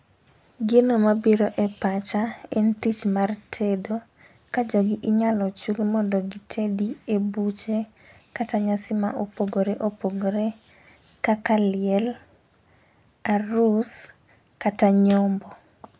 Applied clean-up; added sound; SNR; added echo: none; none; none; none.